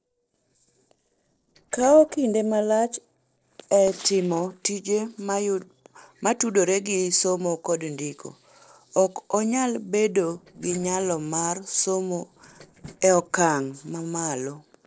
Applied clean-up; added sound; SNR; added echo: neural separator model SepFormer DNS4.